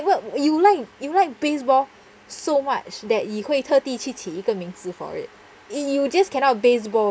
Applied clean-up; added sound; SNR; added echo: none; none; none; none.